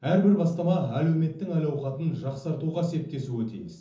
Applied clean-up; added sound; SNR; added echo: none; none; none; reverberation time 0.6 s.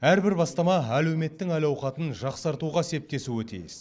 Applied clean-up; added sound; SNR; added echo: none; none; none; none.